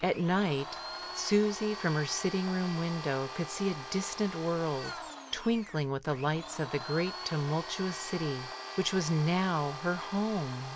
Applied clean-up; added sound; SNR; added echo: none; Domestic sounds, home sounds; 11 dB; none.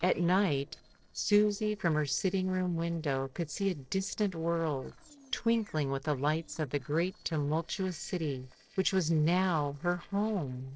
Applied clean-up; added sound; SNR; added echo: neural separator model SepFormer DNS4.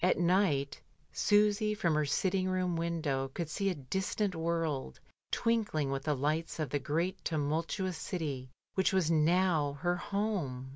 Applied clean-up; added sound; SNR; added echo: none; none; none; none.